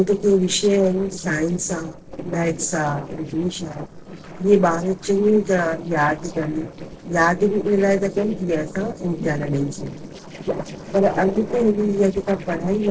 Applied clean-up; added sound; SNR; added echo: neural separator model SepFormer DNS4.